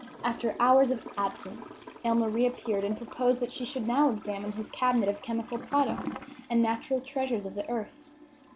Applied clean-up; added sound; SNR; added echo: none; Toilet flush / Gurgling; 16 dB; none.